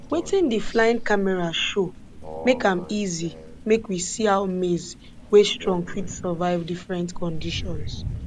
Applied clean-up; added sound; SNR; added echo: none; Crow; 10 dB; none.